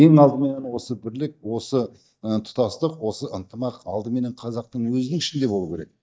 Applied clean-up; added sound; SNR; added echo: neural mask model DeepFilterNet 3.